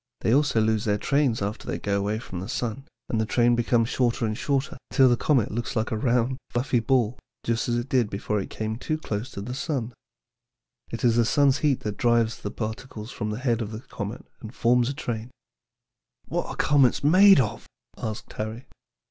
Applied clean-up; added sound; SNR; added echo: none; none; none; none.